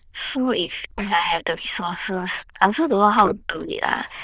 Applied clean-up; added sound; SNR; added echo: neural diffusion model UNIVERSE++.